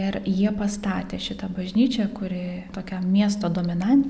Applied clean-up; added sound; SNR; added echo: none; none; none; none.